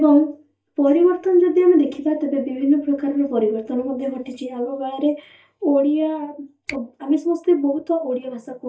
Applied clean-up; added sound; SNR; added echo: neural mask model DeepFilterNet 3.